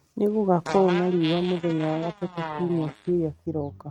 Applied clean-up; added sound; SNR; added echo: neural mask model RNNoise.